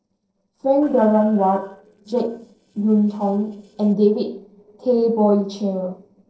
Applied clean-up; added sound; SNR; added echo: neural separator model SepFormer DNS4.